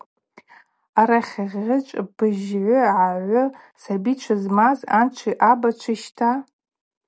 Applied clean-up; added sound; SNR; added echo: none; none; none; none.